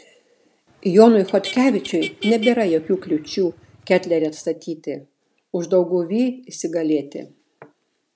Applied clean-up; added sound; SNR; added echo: none; Motor vehicle (road); 16 dB; none.